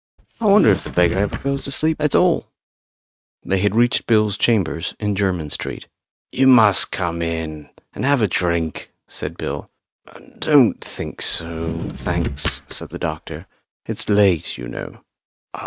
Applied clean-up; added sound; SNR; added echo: neural mask model RNNoise.